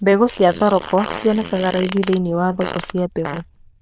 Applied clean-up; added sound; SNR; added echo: neural diffusion model UNIVERSE++.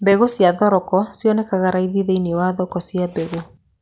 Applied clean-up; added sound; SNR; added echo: none; none; none; none.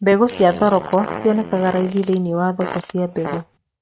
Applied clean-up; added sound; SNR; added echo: neural mask model RNNoise.